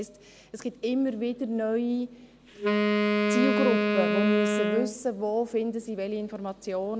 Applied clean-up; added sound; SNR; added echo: none; Wind instrument, woodwind instrument; -3 dB; none.